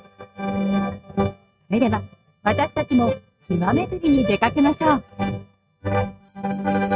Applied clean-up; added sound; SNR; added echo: neural mask model RNNoise.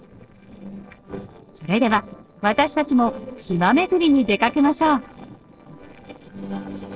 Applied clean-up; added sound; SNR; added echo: neural separator model SepFormer DNS4.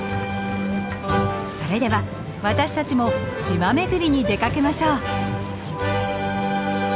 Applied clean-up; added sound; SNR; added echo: none; none; none; none.